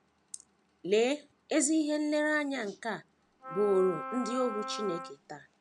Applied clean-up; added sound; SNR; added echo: none; Wind instrument, woodwind instrument; 8 dB; none.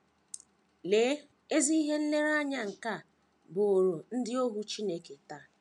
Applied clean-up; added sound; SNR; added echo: none; none; none; none.